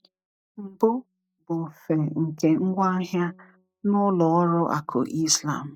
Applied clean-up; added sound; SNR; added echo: neural mask model DeepFilterNet 3.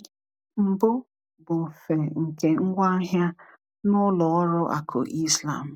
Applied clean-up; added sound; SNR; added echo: none; none; none; none.